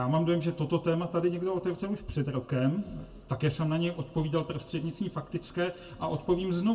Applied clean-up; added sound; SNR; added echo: none; none; none; reverberation time 0.2 s.